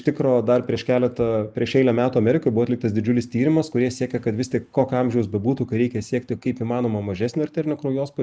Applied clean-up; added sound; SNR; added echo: none; none; none; none.